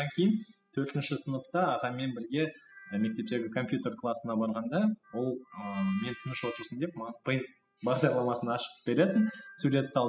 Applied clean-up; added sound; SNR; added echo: classical method spectral subtraction.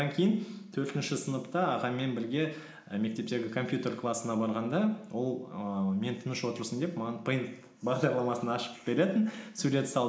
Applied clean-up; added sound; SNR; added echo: neural mask model Resemble Enhance denoiser.